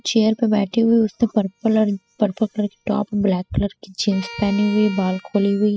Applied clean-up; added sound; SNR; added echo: classical method spectral subtraction.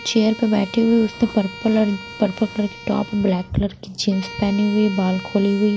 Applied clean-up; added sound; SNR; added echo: none; Bowed string instrument; 17 dB; none.